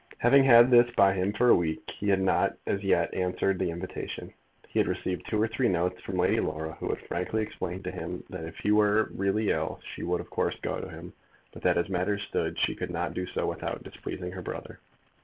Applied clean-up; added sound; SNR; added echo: none; none; none; none.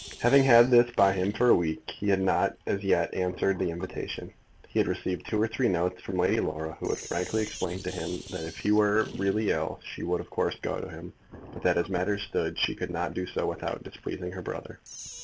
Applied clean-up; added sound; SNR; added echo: none; Sink (filling or washing); 20 dB; none.